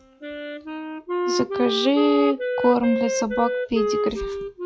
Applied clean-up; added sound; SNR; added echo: classical method log-MMSE.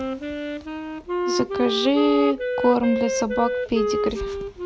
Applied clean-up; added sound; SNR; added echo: none; Wind instrument, woodwind instrument; 1 dB; none.